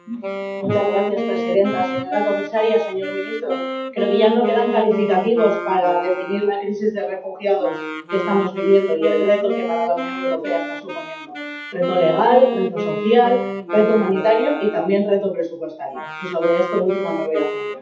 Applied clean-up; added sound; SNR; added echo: classical method WPE with log-MMSE.